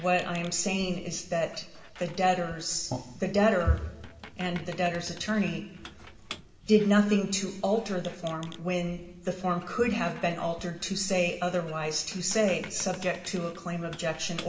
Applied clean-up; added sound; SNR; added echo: none; Squeak; 20 dB; reverberation time 0.8 s.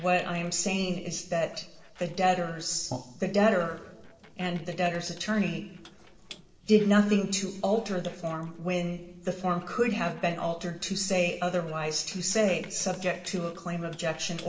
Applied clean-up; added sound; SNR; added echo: neural separator model SepFormer DNS4.